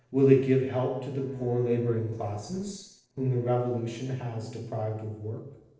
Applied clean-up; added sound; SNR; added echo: neural separator model SepFormer DNS4.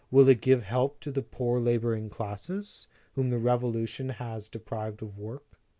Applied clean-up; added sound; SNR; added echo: none; none; none; none.